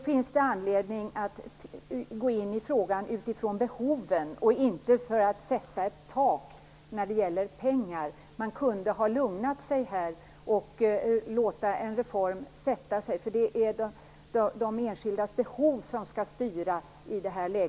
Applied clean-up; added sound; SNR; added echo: none; none; none; none.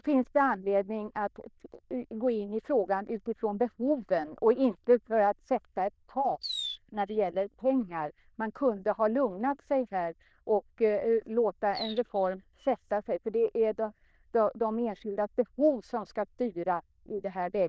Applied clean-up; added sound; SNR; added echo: neural diffusion model UNIVERSE++.